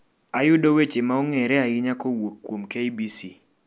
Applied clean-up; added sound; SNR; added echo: none; none; none; none.